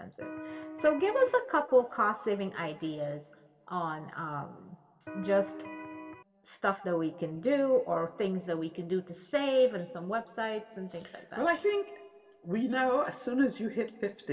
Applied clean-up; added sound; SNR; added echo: none; Electric guitar; 11 dB; reverberation time 1.6 s.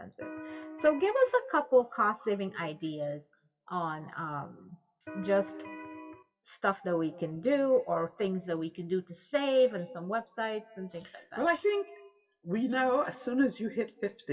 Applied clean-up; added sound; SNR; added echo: classical method WPE with log-MMSE.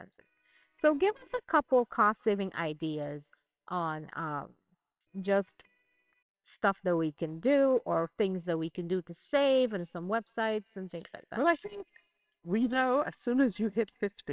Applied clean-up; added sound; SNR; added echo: neural separator model SepFormer WHAMR!.